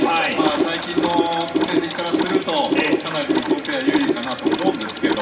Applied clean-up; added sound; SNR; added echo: none; Mechanisms; -1 dB; reverberation time 2.2 s.